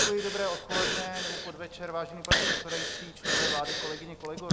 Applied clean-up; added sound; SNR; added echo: none; Breathing; -4 dB; none.